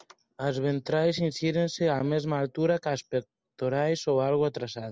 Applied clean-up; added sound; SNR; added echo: none; none; none; none.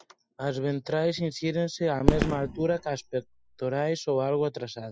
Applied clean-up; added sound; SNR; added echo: classical method Wiener filter.